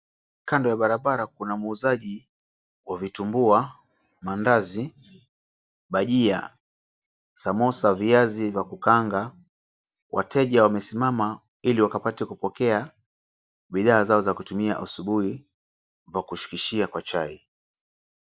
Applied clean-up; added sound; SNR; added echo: none; none; none; none.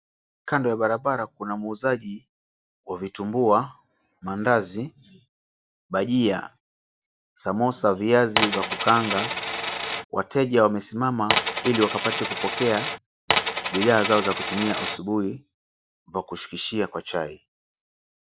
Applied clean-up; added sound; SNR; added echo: none; Coin (dropping); 1 dB; none.